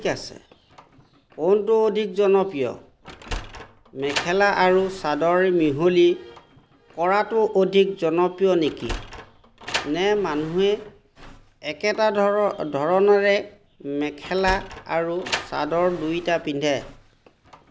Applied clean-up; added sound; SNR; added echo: none; Sliding door; 16 dB; none.